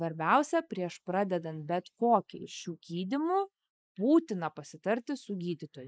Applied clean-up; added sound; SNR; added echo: neural mask model Resemble Enhance denoiser.